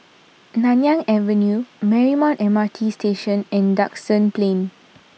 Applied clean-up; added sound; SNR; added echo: none; none; none; none.